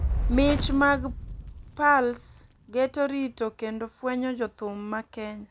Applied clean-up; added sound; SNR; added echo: none; Fire; 6 dB; none.